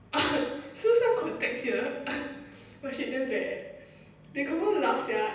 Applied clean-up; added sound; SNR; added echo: none; none; none; reverberation time 0.9 s.